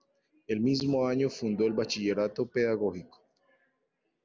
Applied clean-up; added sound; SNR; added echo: none; none; none; none.